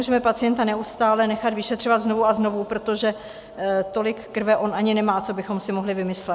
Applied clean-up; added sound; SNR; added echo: none; none; none; none.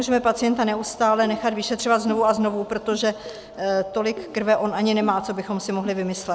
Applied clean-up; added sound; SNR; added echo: none; Keyboard (musical); 20 dB; none.